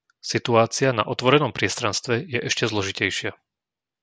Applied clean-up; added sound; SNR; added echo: none; none; none; none.